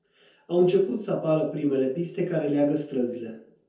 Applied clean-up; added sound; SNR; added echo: none; none; none; reverberation time 0.5 s.